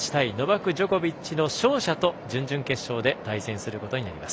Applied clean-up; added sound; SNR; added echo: none; none; none; none.